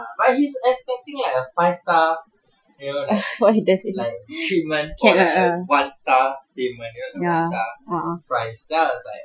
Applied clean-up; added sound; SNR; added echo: classical method Wiener filter.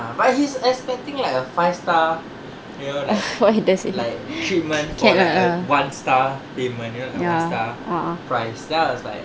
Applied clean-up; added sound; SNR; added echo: none; Mechanisms; 15 dB; none.